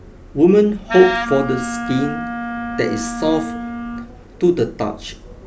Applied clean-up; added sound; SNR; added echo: none; Wind instrument, woodwind instrument; 6 dB; none.